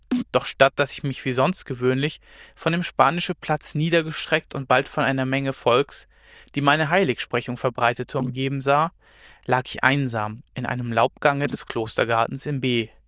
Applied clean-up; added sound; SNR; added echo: neural diffusion model UNIVERSE++.